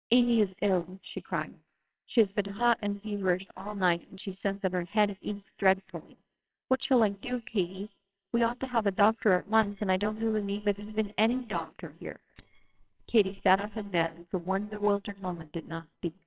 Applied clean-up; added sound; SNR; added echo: neural separator model SepFormer WHAMR!.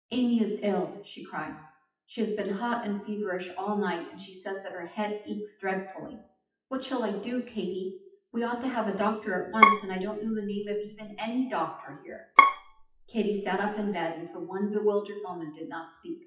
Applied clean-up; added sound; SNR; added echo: classical method WPE with log-MMSE.